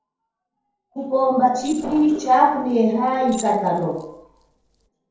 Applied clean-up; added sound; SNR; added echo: neural separator model SepFormer DNS4.